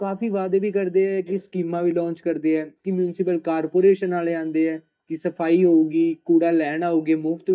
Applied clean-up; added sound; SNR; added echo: neural mask model DeepFilterNet 3.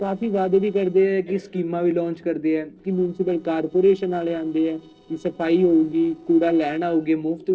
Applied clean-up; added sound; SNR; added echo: neural separator model SepFormer DNS4.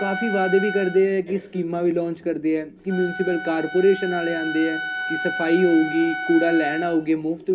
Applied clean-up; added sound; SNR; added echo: none; Wind instrument, woodwind instrument; 9 dB; reverberation time 0.3 s.